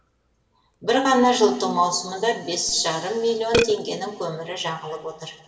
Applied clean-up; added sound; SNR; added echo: none; Burping, eructation; 10 dB; reverberation time 2.1 s.